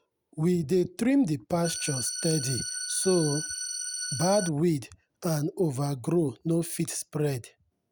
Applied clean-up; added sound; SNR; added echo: none; Organ; 6 dB; none.